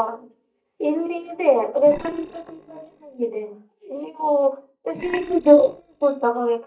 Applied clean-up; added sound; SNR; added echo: neural mask model DeepFilterNet 3.